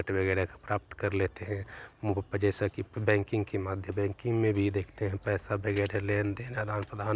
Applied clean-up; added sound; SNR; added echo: none; none; none; none.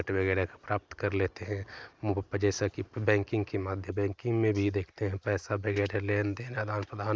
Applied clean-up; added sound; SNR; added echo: neural mask model Resemble Enhance denoiser.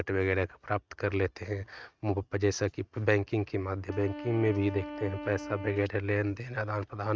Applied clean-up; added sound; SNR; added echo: neural mask model RNNoise.